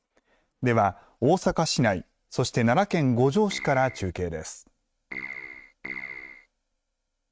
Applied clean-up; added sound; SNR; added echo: neural mask model RNNoise.